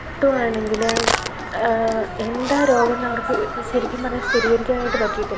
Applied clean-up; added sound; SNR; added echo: none; Human group actions + Crack; 5 dB; none.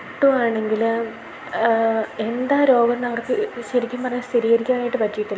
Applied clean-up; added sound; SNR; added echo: none; none; none; none.